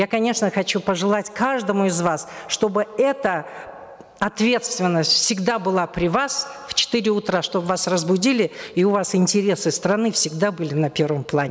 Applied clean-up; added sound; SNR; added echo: none; none; none; none.